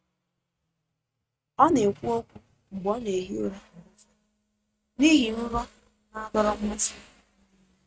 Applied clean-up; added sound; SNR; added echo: neural mask model RNNoise.